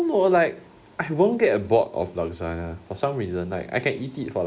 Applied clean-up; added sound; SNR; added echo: none; none; none; none.